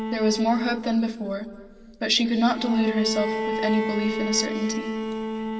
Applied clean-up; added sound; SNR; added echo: none; Bowed string instrument; 4 dB; reverberation time 2.5 s.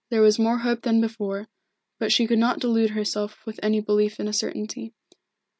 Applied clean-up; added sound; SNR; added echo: none; none; none; none.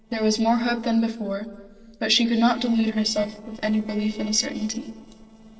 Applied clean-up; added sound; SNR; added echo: neural separator model SepFormer DNS4.